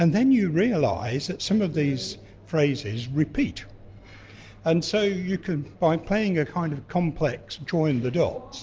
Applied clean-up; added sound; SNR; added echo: none; none; none; none.